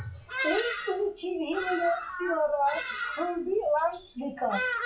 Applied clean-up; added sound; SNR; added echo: classical method WPE with log-MMSE.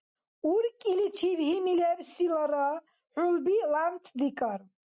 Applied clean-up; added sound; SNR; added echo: none; none; none; none.